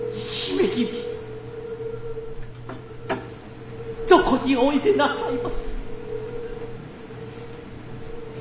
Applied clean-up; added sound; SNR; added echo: none; Meow / Purr; 11 dB; none.